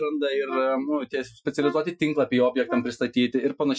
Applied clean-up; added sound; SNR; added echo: classical method Wiener filter.